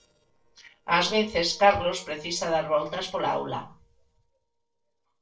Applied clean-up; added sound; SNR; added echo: neural separator model SepFormer DNS4.